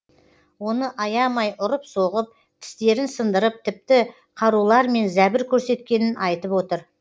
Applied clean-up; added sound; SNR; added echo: none; none; none; none.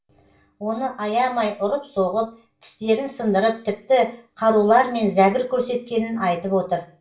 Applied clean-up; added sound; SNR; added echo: none; none; none; reverberation time 0.3 s.